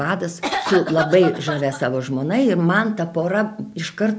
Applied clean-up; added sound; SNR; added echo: none; Cough; 6 dB; none.